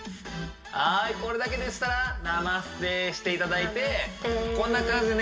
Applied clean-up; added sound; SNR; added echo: none; none; none; reverberation time 1.5 s.